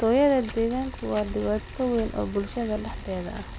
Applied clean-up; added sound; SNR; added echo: none; Bicycle; 11 dB; none.